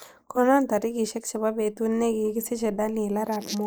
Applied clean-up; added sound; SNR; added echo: neural mask model Resemble Enhance denoiser.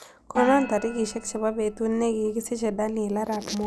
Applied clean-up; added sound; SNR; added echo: none; Gong; 11 dB; none.